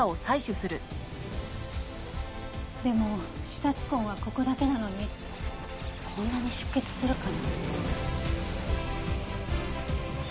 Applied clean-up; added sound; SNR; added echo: none; Scratching (performance technique); 18 dB; none.